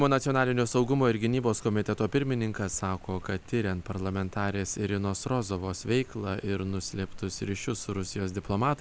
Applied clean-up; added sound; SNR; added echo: none; Rain; 18 dB; none.